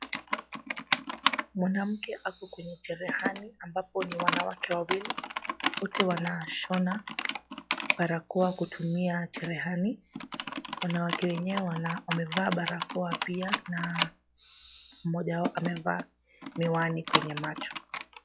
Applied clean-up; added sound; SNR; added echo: classical method log-MMSE.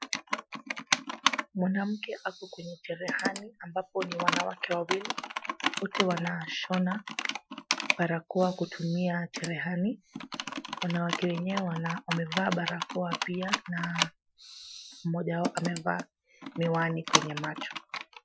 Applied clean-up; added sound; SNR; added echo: classical method Wiener filter.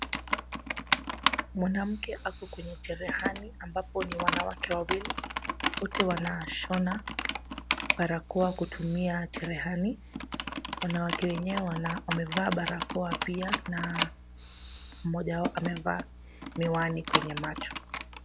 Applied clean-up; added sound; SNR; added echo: none; Computer keyboard; 1 dB; none.